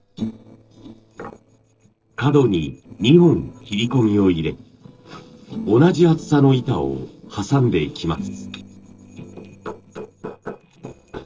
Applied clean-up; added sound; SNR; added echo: neural separator model SepFormer DNS4.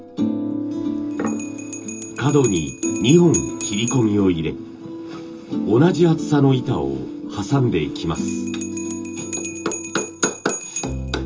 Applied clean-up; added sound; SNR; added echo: none; Bell; 13 dB; reverberation time 0.2 s.